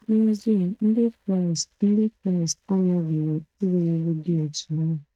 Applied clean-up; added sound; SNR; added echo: neural mask model DeepFilterNet 3.